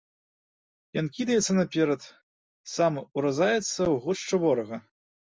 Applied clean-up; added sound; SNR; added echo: none; none; none; none.